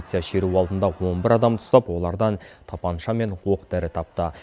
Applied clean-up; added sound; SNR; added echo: none; none; none; none.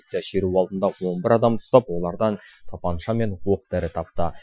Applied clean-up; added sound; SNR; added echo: classical method Wiener filter.